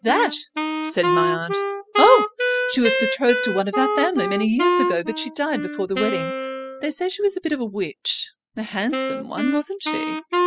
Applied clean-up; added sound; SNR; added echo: classical method spectral subtraction.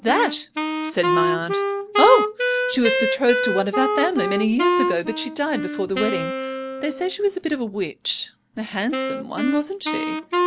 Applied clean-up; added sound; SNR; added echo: none; Wind instrument, woodwind instrument; 1 dB; none.